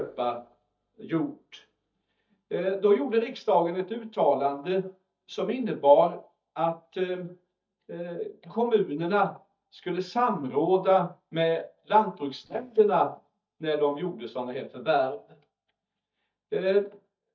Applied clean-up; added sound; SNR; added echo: neural mask model DeepFilterNet 3.